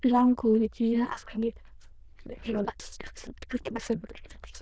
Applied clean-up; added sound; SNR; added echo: neural diffusion model UNIVERSE++.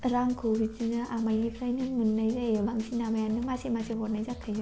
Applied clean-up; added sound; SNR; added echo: none; Drum kit; 18 dB; none.